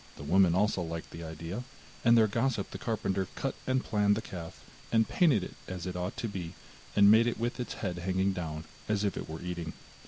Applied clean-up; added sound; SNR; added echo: none; none; none; none.